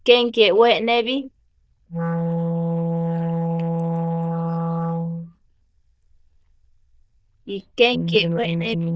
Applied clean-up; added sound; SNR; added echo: neural diffusion model UNIVERSE++.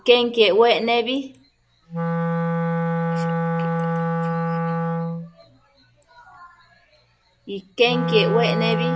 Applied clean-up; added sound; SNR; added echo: none; Wind instrument, woodwind instrument; 2 dB; none.